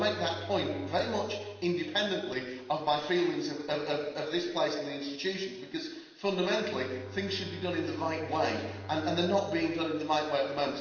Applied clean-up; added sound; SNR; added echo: none; Bowed string instrument; 16 dB; reverberation time 1.1 s.